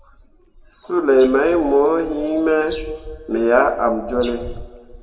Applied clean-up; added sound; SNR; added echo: none; Wind; 18 dB; reverberation time 1.4 s.